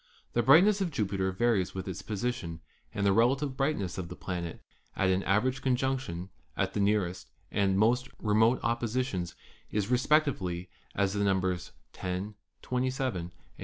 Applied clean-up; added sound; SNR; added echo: none; none; none; none.